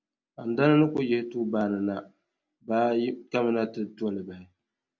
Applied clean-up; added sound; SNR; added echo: none; none; none; none.